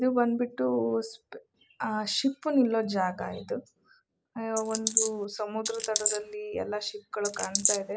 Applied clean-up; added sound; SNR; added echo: neural mask model Resemble Enhance denoiser.